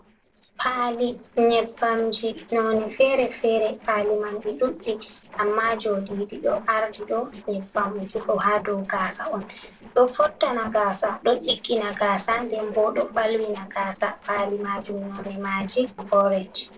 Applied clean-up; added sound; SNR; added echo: neural separator model SepFormer DNS4.